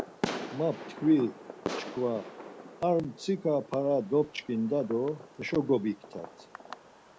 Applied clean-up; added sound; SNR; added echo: none; Fireworks; 11 dB; none.